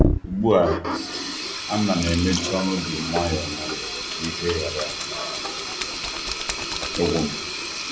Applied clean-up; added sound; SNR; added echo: none; Sink (filling or washing); 1 dB; none.